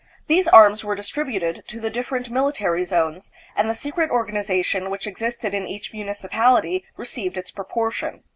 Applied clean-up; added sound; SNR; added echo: none; none; none; none.